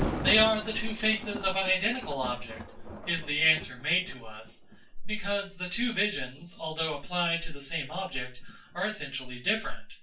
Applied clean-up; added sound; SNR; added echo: none; Thunder; 11 dB; reverberation time 0.2 s.